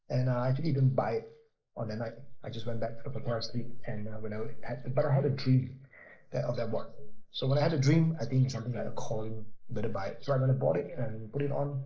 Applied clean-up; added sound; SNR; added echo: neural mask model Resemble Enhance denoiser.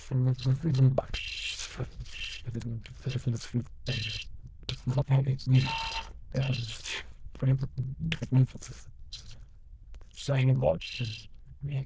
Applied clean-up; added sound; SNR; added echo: neural diffusion model UNIVERSE++.